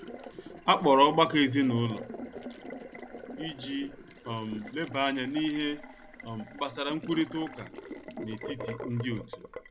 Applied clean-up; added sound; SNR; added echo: none; Water tap, faucet; 13 dB; none.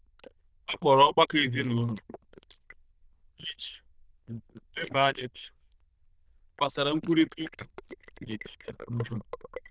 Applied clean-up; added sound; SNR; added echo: neural diffusion model UNIVERSE++.